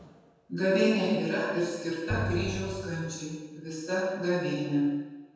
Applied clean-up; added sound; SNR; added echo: none; Drum; 6 dB; reverberation time 1.2 s.